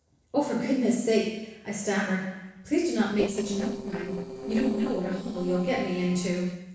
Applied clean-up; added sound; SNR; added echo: neural separator model SepFormer DNS4.